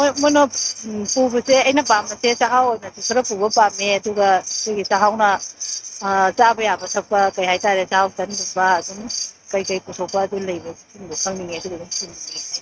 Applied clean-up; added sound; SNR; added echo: neural mask model RNNoise.